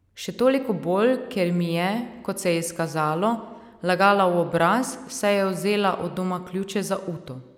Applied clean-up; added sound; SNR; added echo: none; none; none; none.